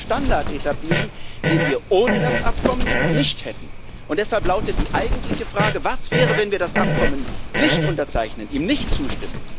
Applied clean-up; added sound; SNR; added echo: none; Wind + Fart; -2 dB; none.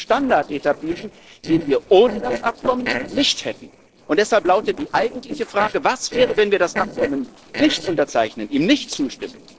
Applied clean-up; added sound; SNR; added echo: neural separator model SepFormer DNS4.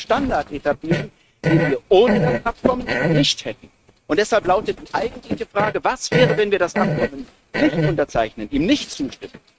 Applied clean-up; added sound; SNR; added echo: neural mask model RNNoise.